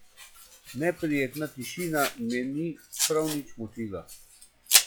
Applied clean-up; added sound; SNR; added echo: classical method log-MMSE.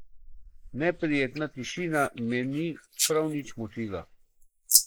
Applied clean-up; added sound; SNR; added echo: neural mask model Resemble Enhance denoiser.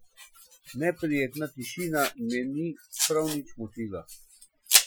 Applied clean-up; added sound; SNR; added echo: classical method Wiener filter.